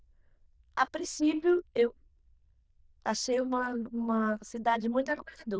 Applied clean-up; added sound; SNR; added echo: neural diffusion model UNIVERSE++.